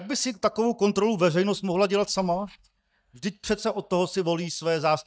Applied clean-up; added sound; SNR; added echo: neural mask model DeepFilterNet 3.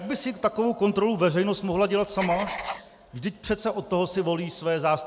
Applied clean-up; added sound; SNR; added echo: none; Writing; 14 dB; none.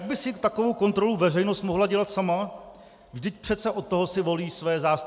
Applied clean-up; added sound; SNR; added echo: none; none; none; none.